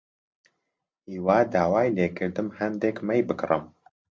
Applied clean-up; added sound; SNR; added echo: none; none; none; none.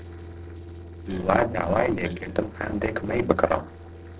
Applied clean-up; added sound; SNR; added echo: neural separator model SepFormer DNS4.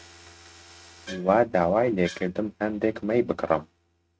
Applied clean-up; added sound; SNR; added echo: neural mask model RNNoise.